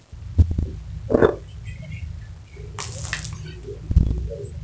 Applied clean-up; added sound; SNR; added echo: none; Splash, splatter; 14 dB; none.